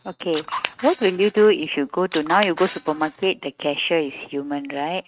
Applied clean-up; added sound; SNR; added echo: neural mask model RNNoise.